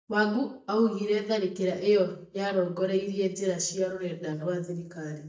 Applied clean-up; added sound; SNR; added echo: neural mask model DeepFilterNet 3.